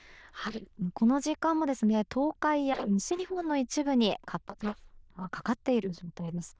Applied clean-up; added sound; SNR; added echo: neural diffusion model UNIVERSE++.